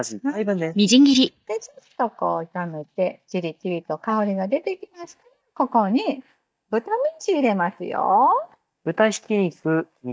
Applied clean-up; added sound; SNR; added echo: neural mask model DeepFilterNet 3.